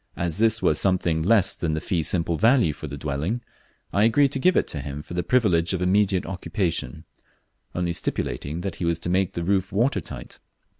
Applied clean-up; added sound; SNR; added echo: none; none; none; none.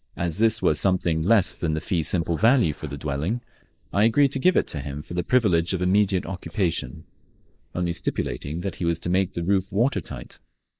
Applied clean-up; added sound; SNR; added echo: neural mask model Resemble Enhance denoiser.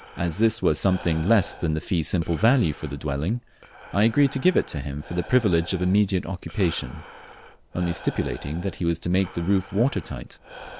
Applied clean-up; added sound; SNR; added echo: none; Breathing; 19 dB; none.